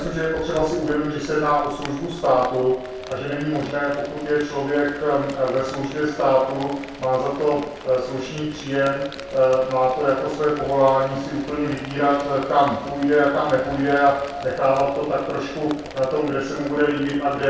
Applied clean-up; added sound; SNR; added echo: none; Rain; 18 dB; reverberation time 0.7 s.